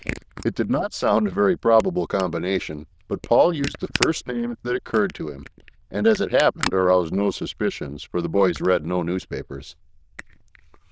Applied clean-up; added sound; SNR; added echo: neural diffusion model UNIVERSE++.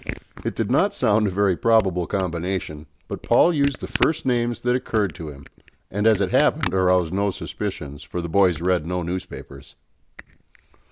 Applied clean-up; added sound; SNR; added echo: none; Camera; 14 dB; none.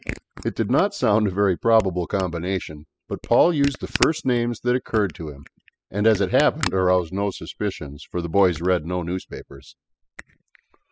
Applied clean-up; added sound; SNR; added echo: classical method spectral subtraction.